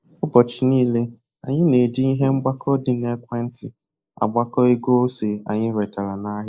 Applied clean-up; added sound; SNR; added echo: neural mask model Resemble Enhance denoiser.